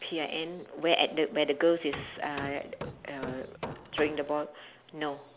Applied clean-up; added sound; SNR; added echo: none; Hammer; 11 dB; none.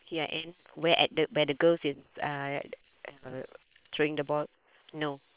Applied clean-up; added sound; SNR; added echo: neural separator model SepFormer WHAM!.